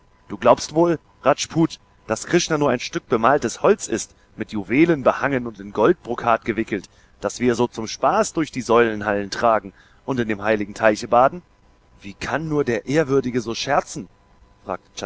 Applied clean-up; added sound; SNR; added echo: none; none; none; none.